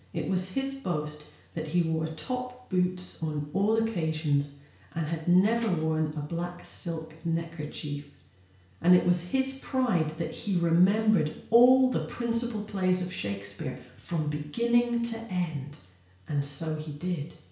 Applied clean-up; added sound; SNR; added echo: none; Tambourine; 13 dB; reverberation time 0.5 s.